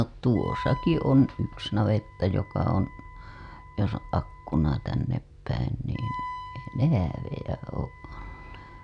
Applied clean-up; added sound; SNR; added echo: none; Wind instrument, woodwind instrument; 16 dB; none.